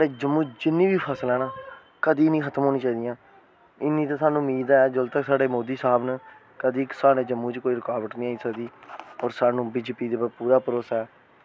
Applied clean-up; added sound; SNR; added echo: none; none; none; none.